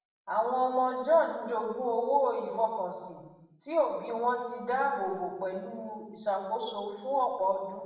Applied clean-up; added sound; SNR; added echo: none; none; none; reverberation time 1.1 s.